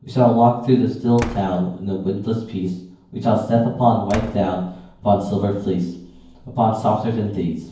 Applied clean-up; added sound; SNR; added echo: none; Slam; 17 dB; reverberation time 0.9 s.